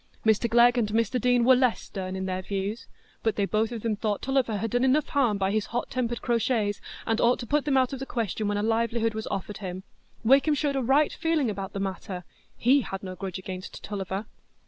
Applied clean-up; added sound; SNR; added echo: none; none; none; none.